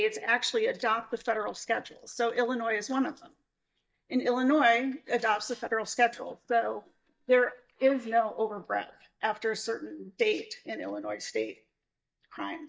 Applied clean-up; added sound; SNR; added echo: neural mask model DeepFilterNet 3.